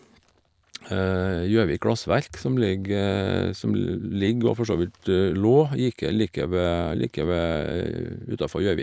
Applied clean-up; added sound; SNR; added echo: none; none; none; none.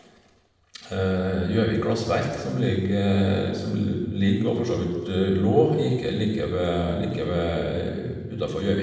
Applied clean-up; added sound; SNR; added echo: none; none; none; reverberation time 1.2 s.